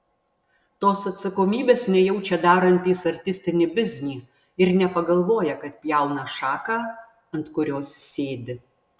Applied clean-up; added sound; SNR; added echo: none; none; none; none.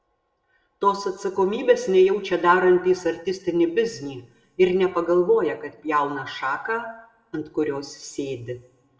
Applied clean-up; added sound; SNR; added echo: none; none; none; reverberation time 0.4 s.